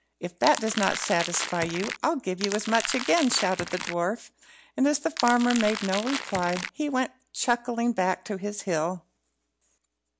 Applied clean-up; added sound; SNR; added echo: none; Crackle; 6 dB; none.